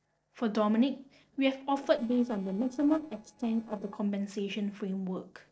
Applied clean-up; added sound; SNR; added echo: neural separator model SepFormer DNS4.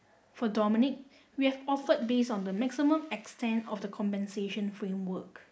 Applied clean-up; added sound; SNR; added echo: neural mask model Resemble Enhance denoiser.